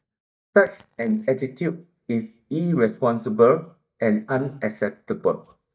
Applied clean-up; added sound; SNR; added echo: neural mask model DeepFilterNet 3.